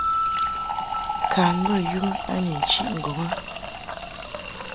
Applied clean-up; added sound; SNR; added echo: none; Fill (with liquid) + Piano; 1 dB; none.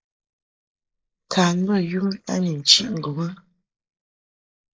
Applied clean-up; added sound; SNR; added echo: neural mask model Resemble Enhance denoiser.